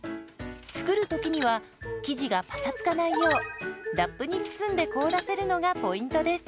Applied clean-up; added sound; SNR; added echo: none; Tools; 13 dB; none.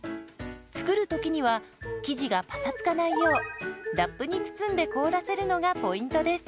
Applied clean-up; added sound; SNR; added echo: none; none; none; none.